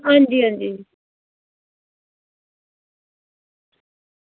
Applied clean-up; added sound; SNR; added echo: none; none; none; none.